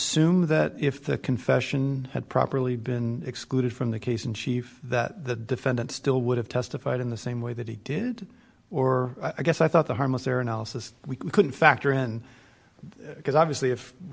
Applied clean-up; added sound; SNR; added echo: none; none; none; none.